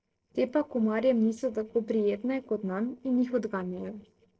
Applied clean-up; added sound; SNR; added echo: neural separator model SepFormer DNS4.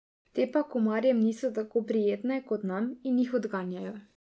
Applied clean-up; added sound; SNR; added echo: none; none; none; none.